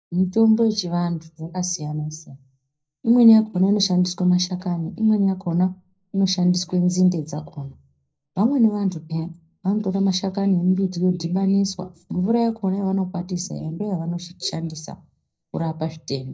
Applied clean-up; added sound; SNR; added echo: none; none; none; reverberation time 0.4 s.